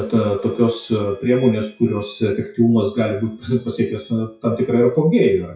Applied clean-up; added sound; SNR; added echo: classical method WPE with log-MMSE.